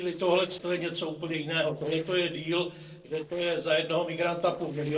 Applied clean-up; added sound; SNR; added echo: neural separator model SepFormer DNS4.